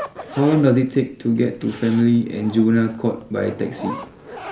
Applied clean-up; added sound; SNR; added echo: none; Zipper (clothing); 16 dB; none.